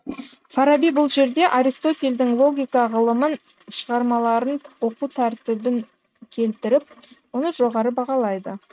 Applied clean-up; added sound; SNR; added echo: neural mask model RNNoise.